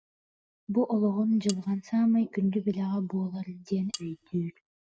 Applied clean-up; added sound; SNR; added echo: neural mask model RNNoise.